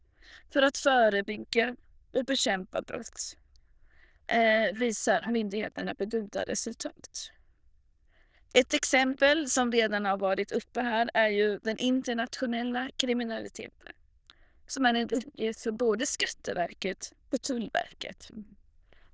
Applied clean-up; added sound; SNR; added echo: neural diffusion model UNIVERSE++.